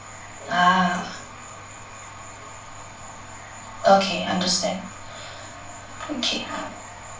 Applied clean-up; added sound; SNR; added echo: none; Insect; 19 dB; reverberation time 0.3 s.